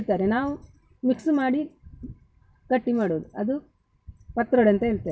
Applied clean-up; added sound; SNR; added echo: none; none; none; none.